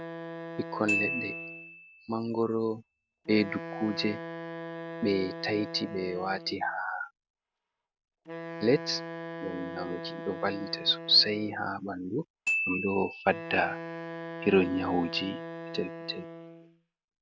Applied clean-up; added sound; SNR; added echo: none; Glockenspiel + Wind instrument, woodwind instrument; 7 dB; none.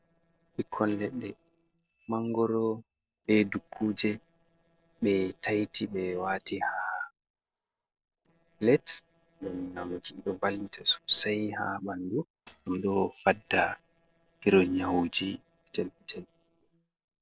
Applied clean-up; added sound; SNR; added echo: neural separator model SepFormer DNS4.